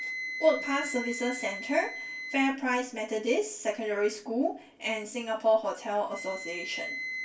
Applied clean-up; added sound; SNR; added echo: none; Wind instrument, woodwind instrument; 10 dB; reverberation time 0.2 s.